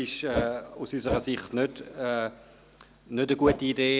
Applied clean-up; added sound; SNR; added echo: none; Whoosh, swoosh, swish; 4 dB; none.